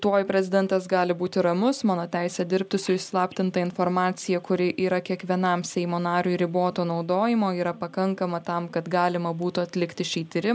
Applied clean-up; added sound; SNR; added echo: none; none; none; none.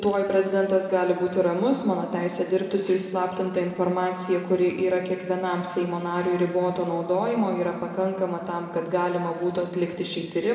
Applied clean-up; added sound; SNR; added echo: none; none; none; reverberation time 2.0 s.